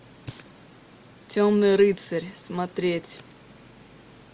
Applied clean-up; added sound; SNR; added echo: none; none; none; none.